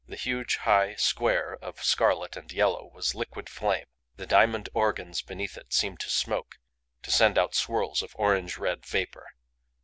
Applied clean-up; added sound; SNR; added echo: none; none; none; none.